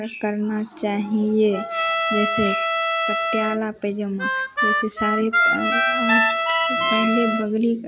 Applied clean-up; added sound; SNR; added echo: none; Harmonica + Trumpet; -1 dB; none.